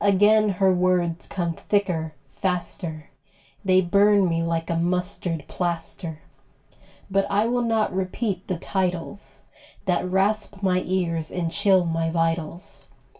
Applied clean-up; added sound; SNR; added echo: none; none; none; reverberation time 0.2 s.